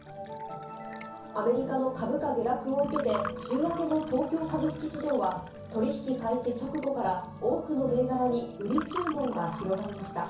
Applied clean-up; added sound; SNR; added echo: none; Fill (with liquid) / Water; 15 dB; reverberation time 0.6 s.